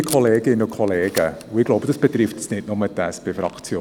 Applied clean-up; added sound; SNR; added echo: none; Packing tape, duct tape; 19 dB; none.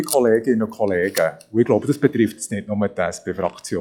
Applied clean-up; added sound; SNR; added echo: classical method log-MMSE.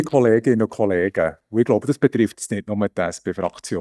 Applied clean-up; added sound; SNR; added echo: neural mask model DeepFilterNet 3.